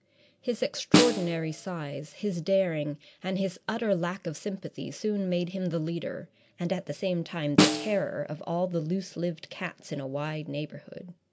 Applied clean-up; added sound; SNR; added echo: none; Snare drum; -2 dB; none.